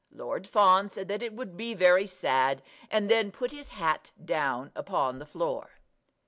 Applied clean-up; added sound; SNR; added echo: none; none; none; none.